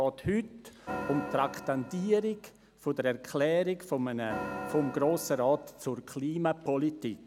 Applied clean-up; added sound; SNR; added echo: none; Organ; 11 dB; none.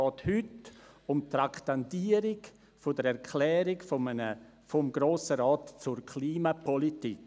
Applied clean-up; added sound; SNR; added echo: none; none; none; none.